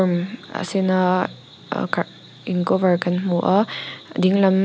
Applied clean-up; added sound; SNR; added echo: none; none; none; none.